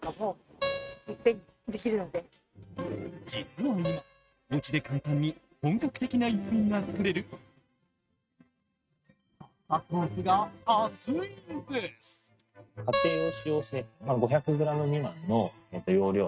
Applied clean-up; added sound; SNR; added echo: neural mask model RNNoise.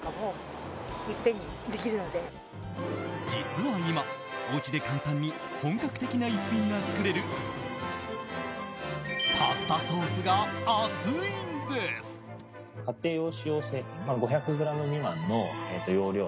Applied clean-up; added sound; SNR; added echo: none; none; none; none.